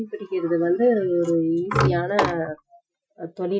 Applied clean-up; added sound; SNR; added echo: classical method Wiener filter.